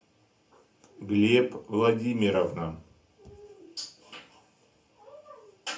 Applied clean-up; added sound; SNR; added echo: none; none; none; reverberation time 0.3 s.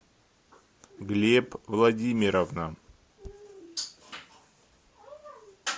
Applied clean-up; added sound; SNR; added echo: none; none; none; none.